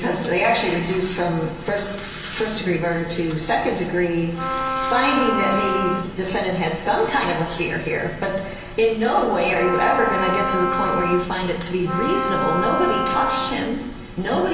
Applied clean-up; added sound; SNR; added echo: none; Wind instrument, woodwind instrument; 2 dB; reverberation time 0.8 s.